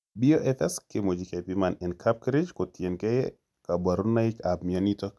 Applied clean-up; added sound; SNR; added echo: none; none; none; none.